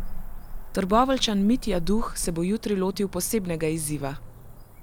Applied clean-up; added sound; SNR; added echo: none; Cricket / Motor vehicle (road); 7 dB; none.